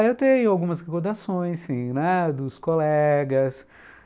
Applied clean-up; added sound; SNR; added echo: none; none; none; none.